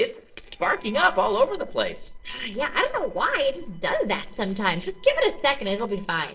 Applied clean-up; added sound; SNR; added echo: neural separator model SepFormer DNS4.